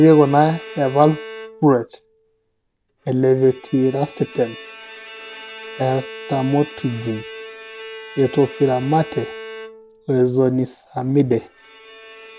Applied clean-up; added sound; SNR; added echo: none; Bowed string instrument; 17 dB; none.